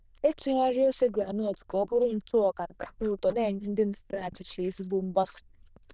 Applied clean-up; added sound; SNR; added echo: neural diffusion model UNIVERSE++.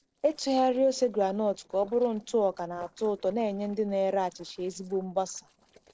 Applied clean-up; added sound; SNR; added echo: neural separator model SepFormer DNS4.